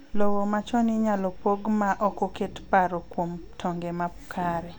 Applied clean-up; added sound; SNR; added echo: none; none; none; none.